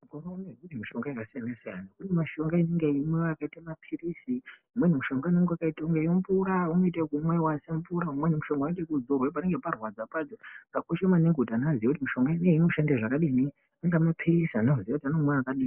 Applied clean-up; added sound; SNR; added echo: none; none; none; none.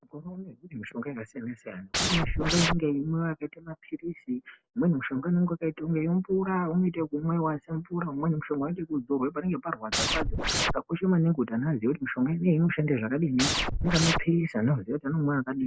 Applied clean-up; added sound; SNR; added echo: none; Scratching (performance technique); -1 dB; none.